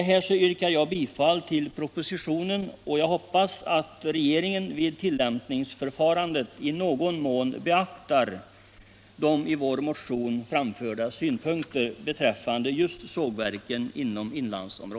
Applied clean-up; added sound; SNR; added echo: none; none; none; none.